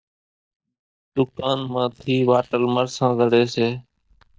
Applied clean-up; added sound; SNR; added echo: neural mask model DeepFilterNet 3.